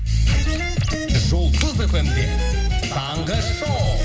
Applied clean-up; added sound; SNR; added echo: none; Crushing; 20 dB; reverberation time 0.4 s.